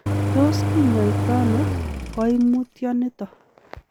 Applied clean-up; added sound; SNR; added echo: none; Engine; 1 dB; none.